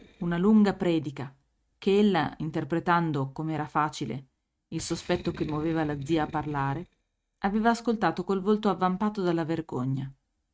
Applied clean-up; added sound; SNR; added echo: neural mask model RNNoise.